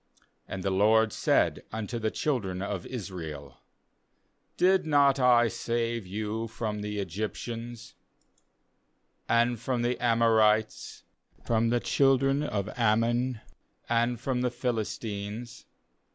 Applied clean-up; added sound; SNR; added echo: none; none; none; none.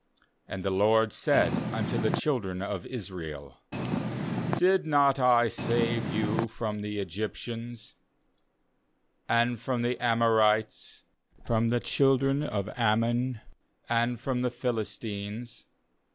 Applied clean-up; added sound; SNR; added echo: none; Purr; 1 dB; none.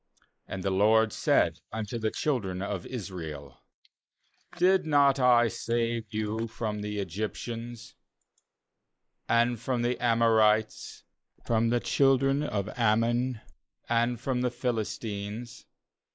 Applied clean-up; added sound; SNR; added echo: neural mask model Resemble Enhance denoiser.